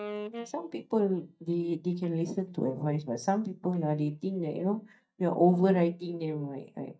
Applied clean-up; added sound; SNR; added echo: neural mask model DeepFilterNet 3.